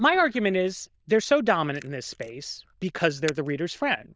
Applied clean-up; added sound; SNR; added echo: neural diffusion model UNIVERSE++.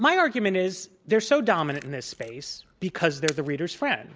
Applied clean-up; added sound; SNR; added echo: none; Camera; 18 dB; none.